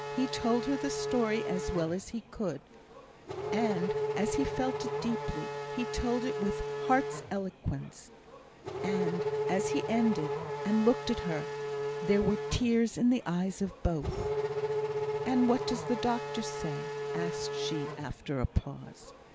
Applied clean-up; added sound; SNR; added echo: none; Race car, auto racing / Accelerating, revving, vroom; 3 dB; none.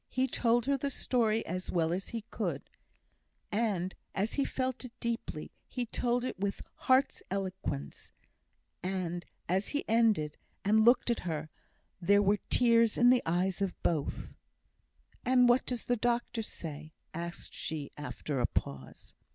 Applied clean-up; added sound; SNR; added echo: none; none; none; none.